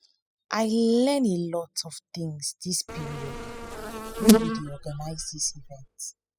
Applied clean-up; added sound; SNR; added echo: classical method spectral subtraction.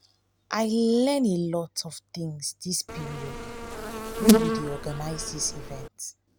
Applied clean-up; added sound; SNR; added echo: none; Insect; -2 dB; none.